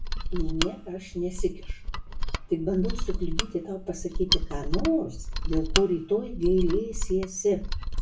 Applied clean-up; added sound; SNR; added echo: none; Mechanisms; 0 dB; reverberation time 0.3 s.